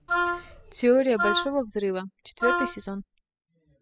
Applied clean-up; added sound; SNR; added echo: classical method spectral subtraction.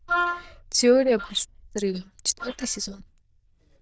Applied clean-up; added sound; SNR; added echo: neural diffusion model UNIVERSE++.